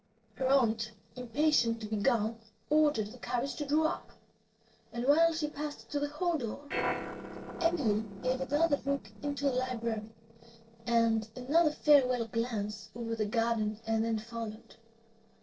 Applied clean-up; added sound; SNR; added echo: neural separator model SepFormer DNS4.